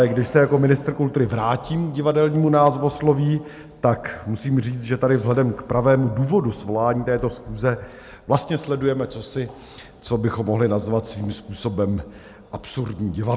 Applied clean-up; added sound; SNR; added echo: none; none; none; none.